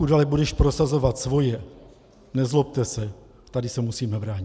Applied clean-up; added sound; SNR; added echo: none; none; none; none.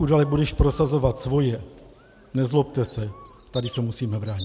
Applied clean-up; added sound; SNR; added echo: none; Bird; 19 dB; none.